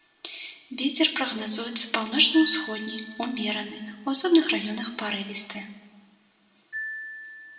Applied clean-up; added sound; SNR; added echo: none; Marimba, xylophone; 17 dB; reverberation time 1.3 s.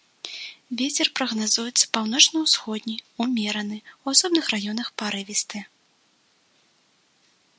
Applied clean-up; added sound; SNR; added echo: none; none; none; none.